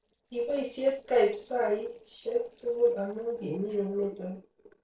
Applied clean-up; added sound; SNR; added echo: neural separator model SepFormer DNS4.